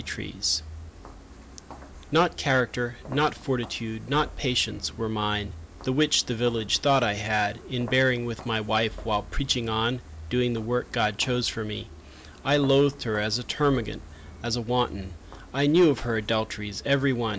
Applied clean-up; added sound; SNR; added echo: none; Walk, footsteps; 17 dB; none.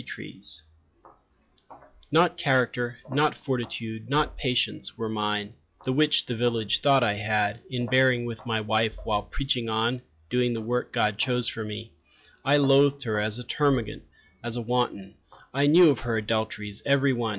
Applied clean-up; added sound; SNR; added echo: classical method log-MMSE.